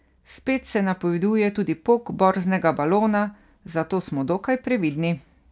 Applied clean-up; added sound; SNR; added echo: none; none; none; none.